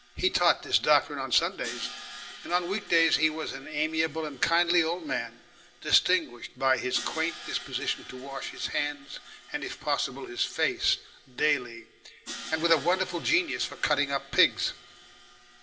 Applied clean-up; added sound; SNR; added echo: none; Crash cymbal; 17 dB; reverberation time 1.1 s.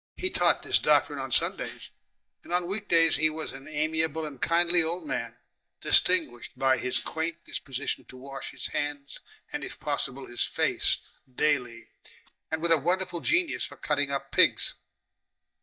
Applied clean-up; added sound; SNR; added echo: neural mask model DeepFilterNet 3.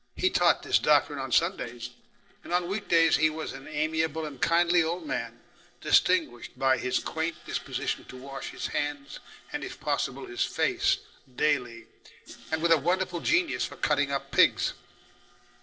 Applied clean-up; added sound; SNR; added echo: neural separator model SepFormer DNS4.